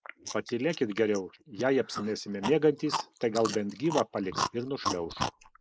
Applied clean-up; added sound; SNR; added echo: neural mask model Resemble Enhance denoiser.